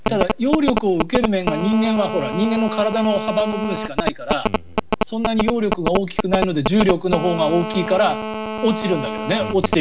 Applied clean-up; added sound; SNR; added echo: none; Telephone; 4 dB; none.